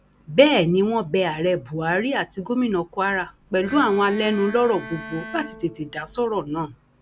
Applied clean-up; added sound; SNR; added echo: none; Bowed string instrument; 16 dB; none.